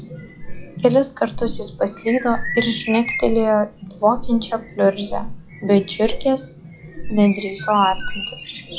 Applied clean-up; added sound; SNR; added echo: classical method log-MMSE.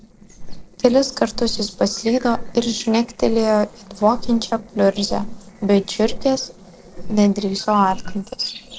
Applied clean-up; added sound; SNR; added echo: neural separator model SepFormer DNS4.